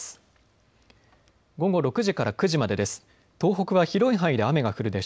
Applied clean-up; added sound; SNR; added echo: none; none; none; none.